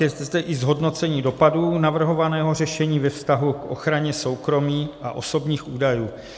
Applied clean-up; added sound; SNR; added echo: none; none; none; none.